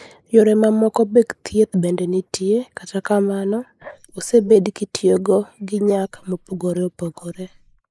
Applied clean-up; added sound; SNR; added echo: neural mask model Resemble Enhance denoiser.